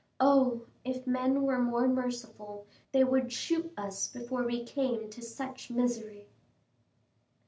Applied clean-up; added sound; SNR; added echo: none; none; none; none.